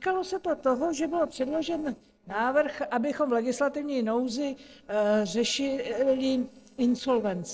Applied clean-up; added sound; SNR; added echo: neural separator model SepFormer DNS4.